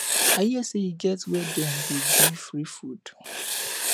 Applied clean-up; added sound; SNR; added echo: none; Writing; -3 dB; none.